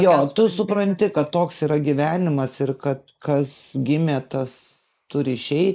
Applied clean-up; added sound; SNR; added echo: neural mask model Resemble Enhance denoiser.